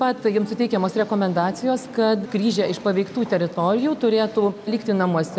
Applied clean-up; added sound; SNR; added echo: none; none; none; none.